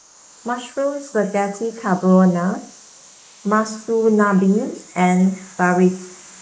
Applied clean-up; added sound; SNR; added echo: neural mask model Resemble Enhance denoiser.